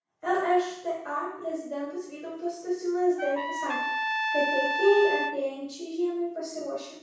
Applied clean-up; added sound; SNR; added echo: none; Trumpet; 2 dB; reverberation time 0.6 s.